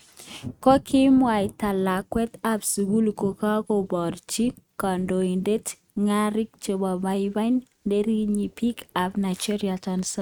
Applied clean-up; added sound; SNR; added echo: neural mask model RNNoise.